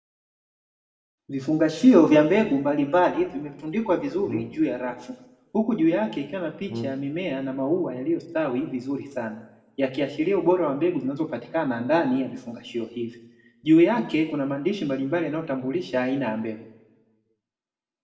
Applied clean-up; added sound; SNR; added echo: none; Brass instrument; 12 dB; reverberation time 0.8 s.